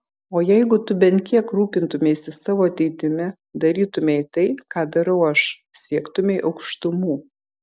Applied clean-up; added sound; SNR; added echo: none; none; none; none.